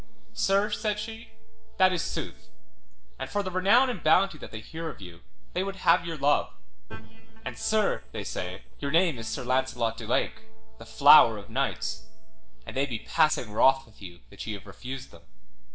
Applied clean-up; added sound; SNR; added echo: neural separator model SepFormer DNS4.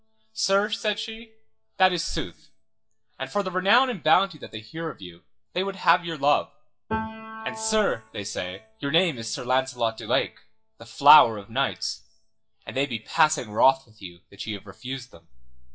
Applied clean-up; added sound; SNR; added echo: classical method WPE with log-MMSE.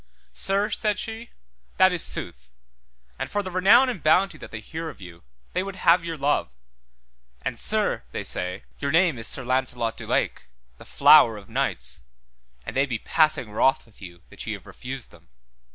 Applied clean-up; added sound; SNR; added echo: none; none; none; none.